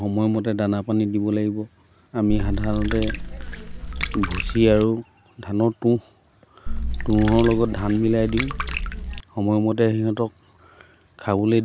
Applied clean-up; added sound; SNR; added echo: none; Water / Liquid; 4 dB; none.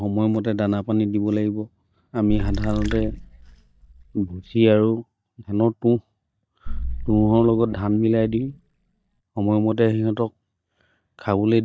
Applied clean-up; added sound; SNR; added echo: neural mask model DeepFilterNet 3.